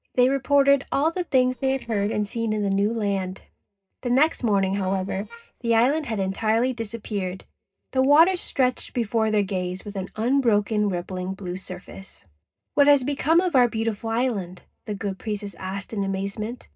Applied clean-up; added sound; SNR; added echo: neural separator model SepFormer DNS4.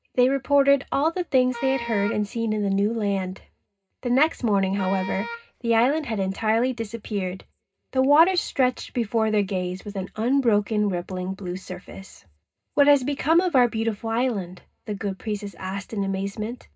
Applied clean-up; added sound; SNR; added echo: none; Wind instrument, woodwind instrument; 12 dB; reverberation time 0.2 s.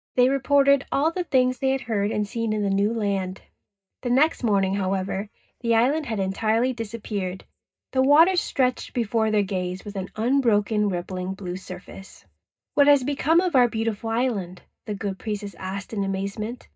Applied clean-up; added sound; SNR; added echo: neural mask model DeepFilterNet 3.